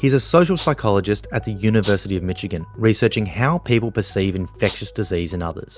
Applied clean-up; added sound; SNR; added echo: none; Rattle (instrument); 17 dB; none.